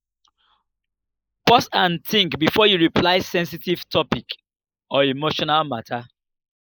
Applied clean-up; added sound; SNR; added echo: neural mask model Resemble Enhance denoiser.